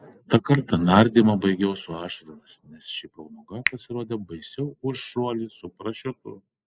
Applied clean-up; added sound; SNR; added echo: neural mask model Resemble Enhance denoiser.